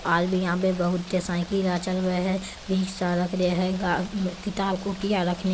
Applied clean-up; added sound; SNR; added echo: none; Rain; 18 dB; none.